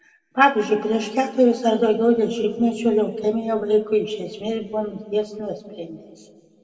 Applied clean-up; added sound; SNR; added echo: none; none; none; reverberation time 2.0 s.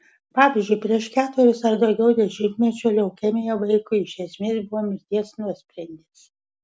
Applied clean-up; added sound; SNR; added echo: none; none; none; none.